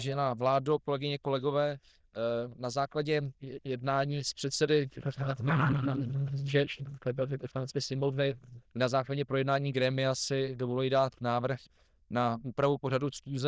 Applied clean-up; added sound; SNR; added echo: neural diffusion model UNIVERSE++.